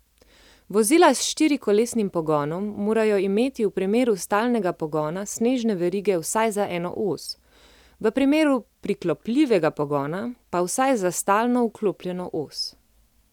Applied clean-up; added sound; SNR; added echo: none; none; none; none.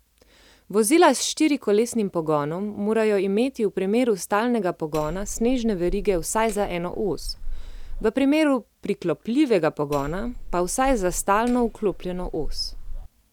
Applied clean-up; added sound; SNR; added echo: none; Hammer; 9 dB; none.